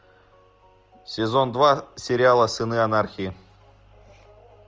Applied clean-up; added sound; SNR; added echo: none; none; none; none.